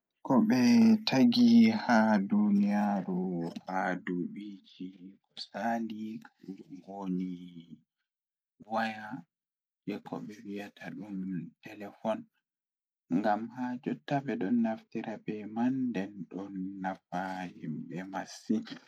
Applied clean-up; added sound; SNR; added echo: none; none; none; none.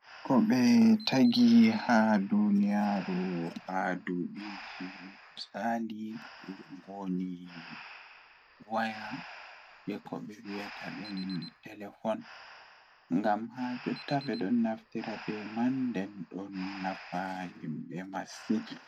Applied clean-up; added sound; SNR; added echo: none; Alarm + Breathing; 19 dB; none.